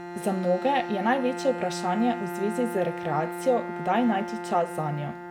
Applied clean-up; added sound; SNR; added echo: none; Bowed string instrument; 7 dB; none.